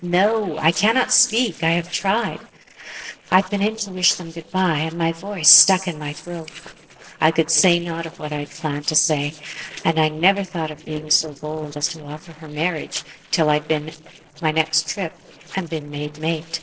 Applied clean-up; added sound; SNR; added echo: neural separator model SepFormer DNS4.